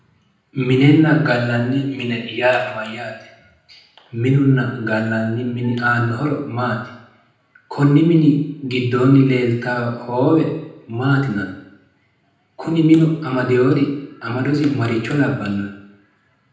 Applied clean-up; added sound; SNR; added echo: none; none; none; reverberation time 0.8 s.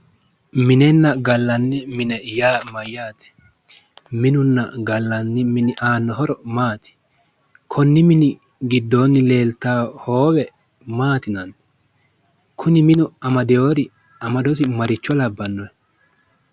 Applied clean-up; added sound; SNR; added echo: none; none; none; none.